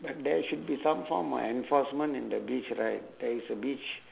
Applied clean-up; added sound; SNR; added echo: none; none; none; none.